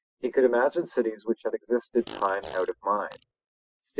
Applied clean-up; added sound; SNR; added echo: classical method spectral subtraction.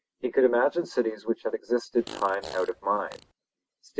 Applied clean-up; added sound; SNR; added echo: none; Fart; 16 dB; none.